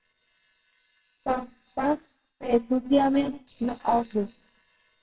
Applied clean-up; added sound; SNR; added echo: neural separator model SepFormer WHAMR!.